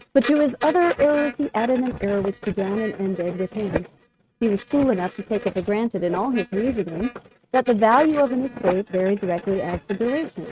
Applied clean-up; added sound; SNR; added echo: neural mask model RNNoise.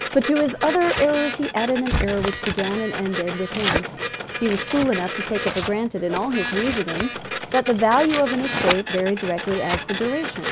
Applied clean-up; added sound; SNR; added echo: none; Tearing + Printer; 5 dB; none.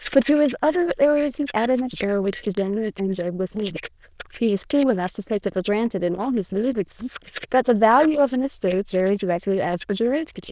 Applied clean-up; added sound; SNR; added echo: neural diffusion model UNIVERSE++.